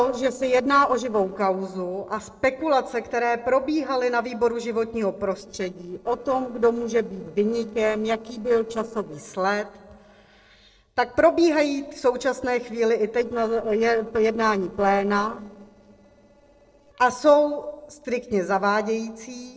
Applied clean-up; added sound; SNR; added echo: neural separator model SepFormer DNS4.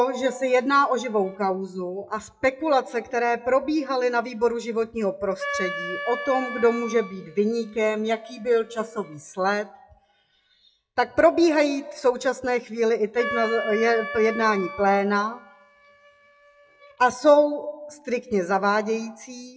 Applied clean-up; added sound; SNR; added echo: classical method WPE with log-MMSE.